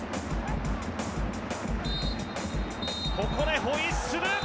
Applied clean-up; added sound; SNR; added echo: none; Drum kit; 3 dB; none.